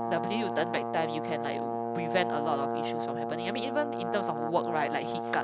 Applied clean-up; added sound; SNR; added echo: none; Brass instrument; 0 dB; none.